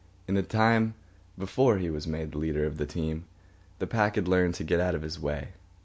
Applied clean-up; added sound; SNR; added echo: none; none; none; none.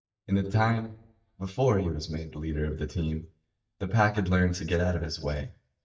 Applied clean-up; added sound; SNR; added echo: neural mask model DeepFilterNet 3.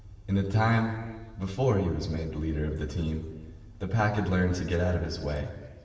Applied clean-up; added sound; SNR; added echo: none; Motor vehicle (road); 19 dB; reverberation time 1.3 s.